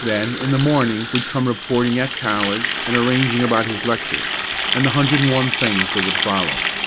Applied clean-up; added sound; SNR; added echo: none; Water tap, faucet; 3 dB; none.